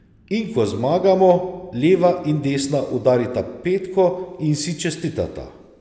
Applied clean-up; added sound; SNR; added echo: none; none; none; none.